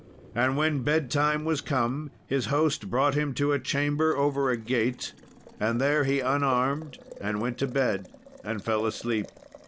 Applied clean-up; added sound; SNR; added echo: none; Boiling; 20 dB; none.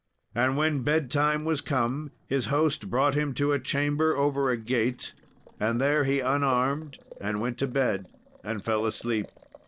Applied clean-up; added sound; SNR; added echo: neural separator model SepFormer DNS4.